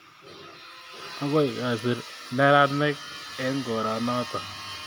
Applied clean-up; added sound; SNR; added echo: none; none; none; none.